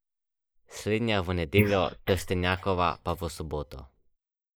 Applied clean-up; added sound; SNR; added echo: neural mask model Resemble Enhance denoiser.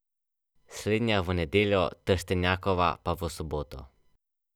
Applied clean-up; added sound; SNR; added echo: none; none; none; none.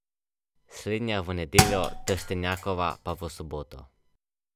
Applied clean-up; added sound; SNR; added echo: none; Thump, thud; 0 dB; none.